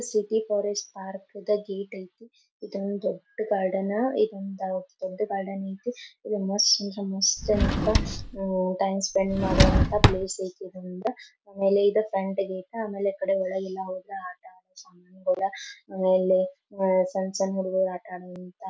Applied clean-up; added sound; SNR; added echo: none; Drawer open or close; -3 dB; none.